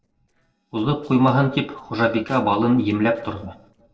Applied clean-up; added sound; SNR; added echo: neural separator model SepFormer DNS4.